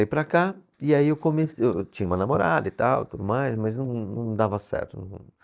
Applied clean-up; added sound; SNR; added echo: neural mask model DeepFilterNet 3.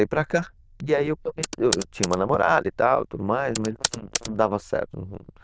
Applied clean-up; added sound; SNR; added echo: neural diffusion model UNIVERSE++.